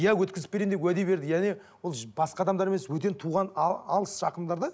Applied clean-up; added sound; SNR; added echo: none; none; none; none.